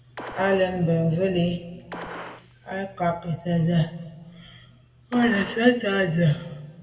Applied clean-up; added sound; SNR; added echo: none; Gunshot, gunfire; 16 dB; reverberation time 1.1 s.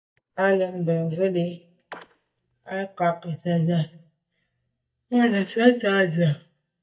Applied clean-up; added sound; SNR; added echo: neural mask model DeepFilterNet 3.